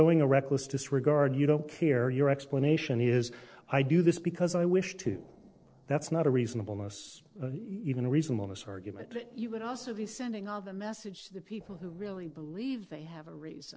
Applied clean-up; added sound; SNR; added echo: neural separator model SepFormer DNS4.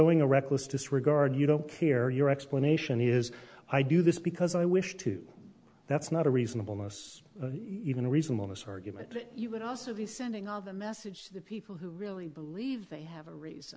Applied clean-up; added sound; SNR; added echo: none; none; none; none.